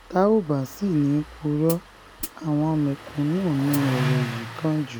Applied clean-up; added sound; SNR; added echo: none; Engine starting + Hi-hat; 9 dB; none.